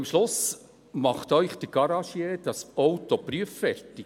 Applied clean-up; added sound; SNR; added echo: none; none; none; none.